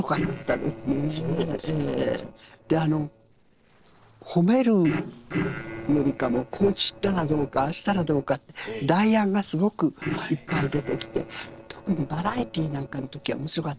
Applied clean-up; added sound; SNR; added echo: neural separator model SepFormer DNS4.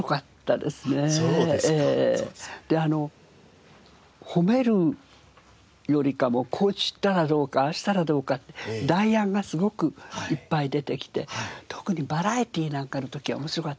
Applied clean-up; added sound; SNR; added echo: none; none; none; none.